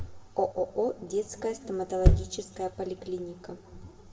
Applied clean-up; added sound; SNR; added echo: none; Thump, thud; -2 dB; reverberation time 1.0 s.